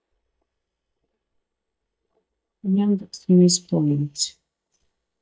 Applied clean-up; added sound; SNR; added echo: neural mask model DeepFilterNet 3.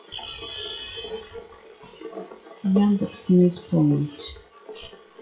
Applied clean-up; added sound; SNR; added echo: classical method WPE with log-MMSE.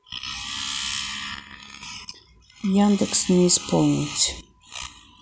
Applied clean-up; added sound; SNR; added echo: none; none; none; none.